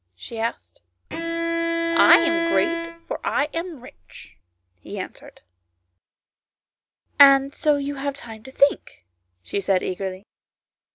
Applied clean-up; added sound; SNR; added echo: none; Bowed string instrument; 0 dB; none.